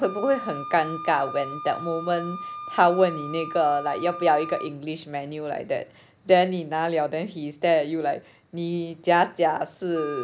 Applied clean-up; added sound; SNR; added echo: none; Wind instrument, woodwind instrument; 14 dB; none.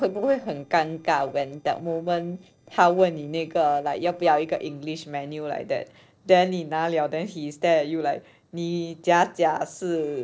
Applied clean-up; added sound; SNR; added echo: neural separator model SepFormer DNS4.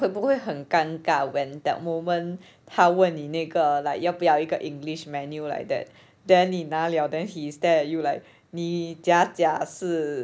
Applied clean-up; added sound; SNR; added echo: none; none; none; none.